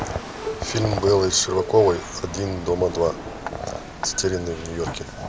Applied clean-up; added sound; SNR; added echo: none; Bowed string instrument + Rattle / Chatter / Hiss / Engine / Mechanisms; 11 dB; none.